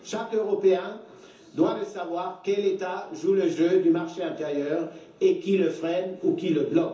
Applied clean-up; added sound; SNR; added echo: none; none; none; reverberation time 0.6 s.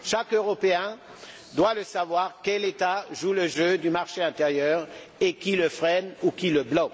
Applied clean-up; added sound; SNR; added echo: none; none; none; none.